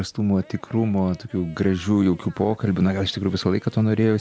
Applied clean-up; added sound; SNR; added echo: none; none; none; none.